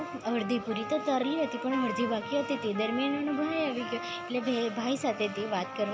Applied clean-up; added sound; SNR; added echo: none; Trumpet; 9 dB; none.